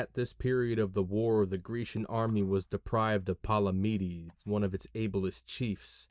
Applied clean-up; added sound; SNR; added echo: neural mask model DeepFilterNet 3.